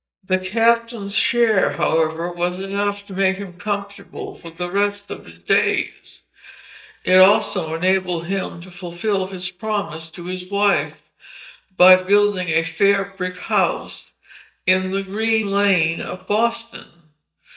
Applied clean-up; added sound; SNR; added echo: neural mask model DeepFilterNet 3.